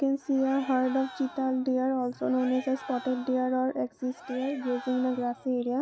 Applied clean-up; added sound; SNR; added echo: none; Cheering; 18 dB; none.